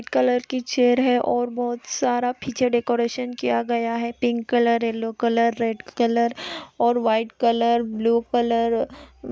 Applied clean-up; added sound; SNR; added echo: none; none; none; none.